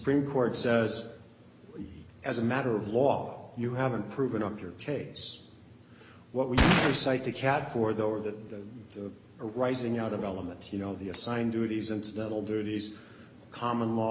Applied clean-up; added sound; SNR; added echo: none; Gunshot, gunfire; -3 dB; none.